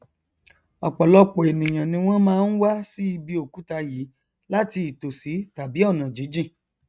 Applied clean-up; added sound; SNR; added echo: neural mask model RNNoise.